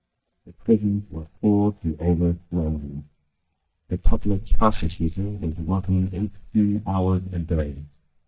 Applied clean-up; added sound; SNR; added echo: neural mask model DeepFilterNet 3.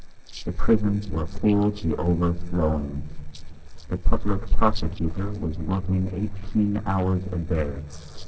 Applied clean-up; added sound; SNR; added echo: neural separator model SepFormer DNS4.